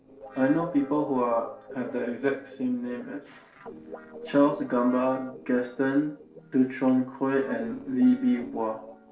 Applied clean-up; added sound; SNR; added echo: neural separator model SepFormer DNS4.